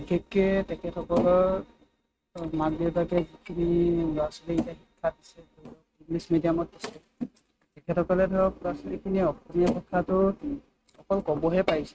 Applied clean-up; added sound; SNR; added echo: neural mask model RNNoise.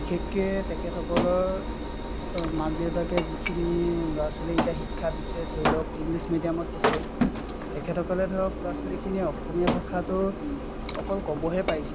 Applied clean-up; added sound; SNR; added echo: none; Wood + Engine; 1 dB; none.